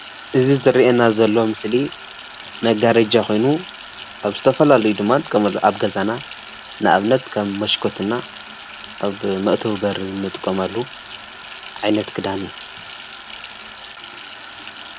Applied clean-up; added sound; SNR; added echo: none; Sink (filling or washing); 12 dB; none.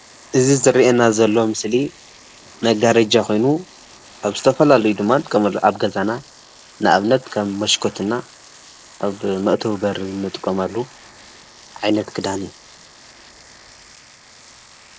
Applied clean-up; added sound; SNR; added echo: neural mask model Resemble Enhance denoiser.